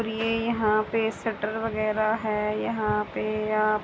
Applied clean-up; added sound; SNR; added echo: none; none; none; none.